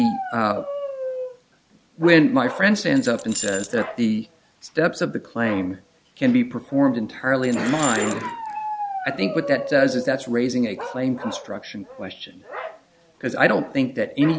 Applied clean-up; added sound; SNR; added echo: none; Keys jangling + Bark; 11 dB; none.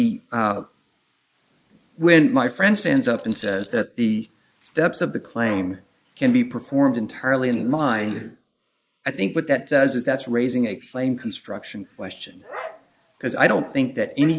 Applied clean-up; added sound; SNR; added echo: neural mask model Resemble Enhance denoiser.